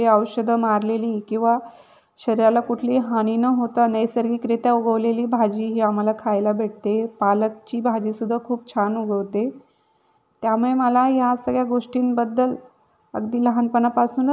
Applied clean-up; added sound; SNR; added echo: none; none; none; none.